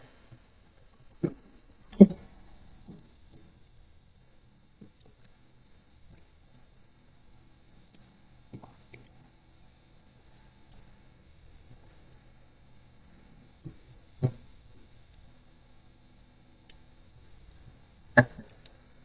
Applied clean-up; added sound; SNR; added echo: neural mask model DeepFilterNet 3.